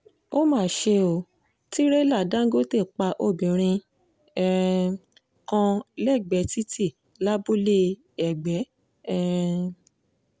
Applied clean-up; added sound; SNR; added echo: none; none; none; none.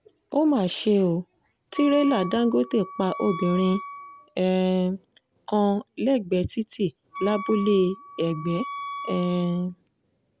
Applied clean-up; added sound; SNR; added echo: none; Wind instrument, woodwind instrument; 12 dB; none.